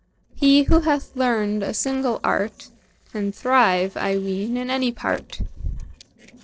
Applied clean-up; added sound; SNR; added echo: neural separator model SepFormer DNS4.